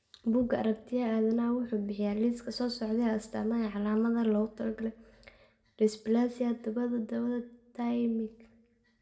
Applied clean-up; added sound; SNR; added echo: none; none; none; reverberation time 0.5 s.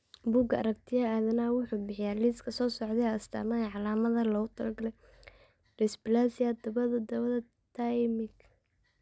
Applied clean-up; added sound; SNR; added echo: none; none; none; none.